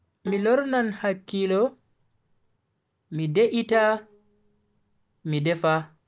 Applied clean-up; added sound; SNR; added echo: none; Bowed string instrument; 20 dB; none.